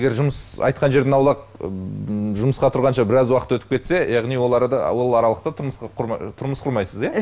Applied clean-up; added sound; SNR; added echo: none; none; none; none.